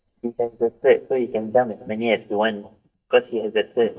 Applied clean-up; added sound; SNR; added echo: neural mask model DeepFilterNet 3.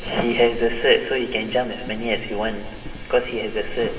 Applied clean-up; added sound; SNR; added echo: none; Livestock, farm animals, working animals; 10 dB; reverberation time 2.0 s.